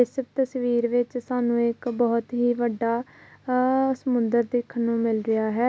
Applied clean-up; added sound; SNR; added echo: none; none; none; none.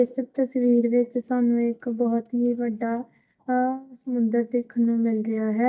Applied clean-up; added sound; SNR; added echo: neural mask model DeepFilterNet 3.